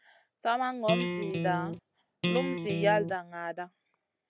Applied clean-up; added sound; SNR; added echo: none; Electric guitar; -1 dB; none.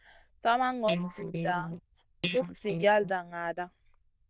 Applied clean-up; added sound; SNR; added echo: neural diffusion model UNIVERSE++.